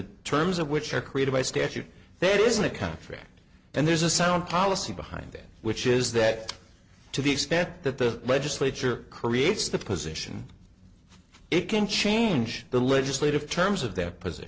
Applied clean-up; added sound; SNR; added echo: none; none; none; none.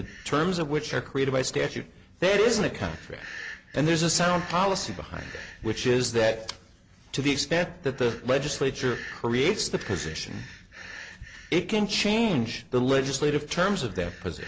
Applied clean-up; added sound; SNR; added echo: none; Breathing; 19 dB; none.